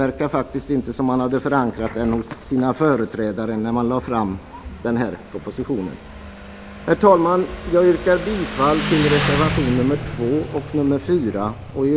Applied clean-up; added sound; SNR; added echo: none; Motorcycle; 9 dB; none.